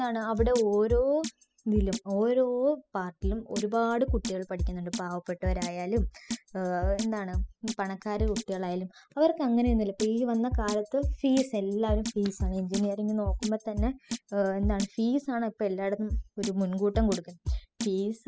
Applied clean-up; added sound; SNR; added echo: classical method spectral subtraction.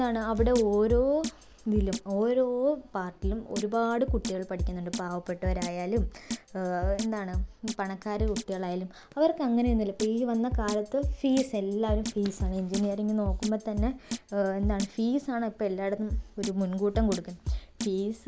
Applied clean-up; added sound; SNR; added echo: none; Drum kit; 6 dB; none.